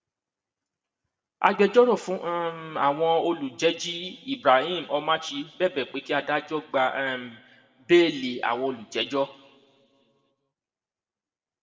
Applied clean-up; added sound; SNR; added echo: none; none; none; reverberation time 1.4 s.